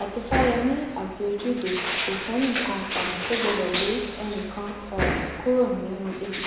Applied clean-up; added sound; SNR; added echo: none; Crushing; 3 dB; reverberation time 1.0 s.